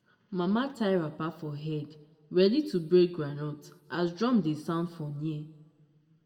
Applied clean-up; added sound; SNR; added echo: none; none; none; reverberation time 1.1 s.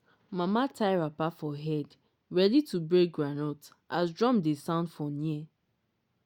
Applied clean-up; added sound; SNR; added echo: none; none; none; none.